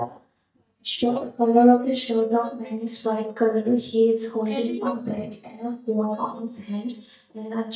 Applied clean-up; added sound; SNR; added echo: neural mask model DeepFilterNet 3.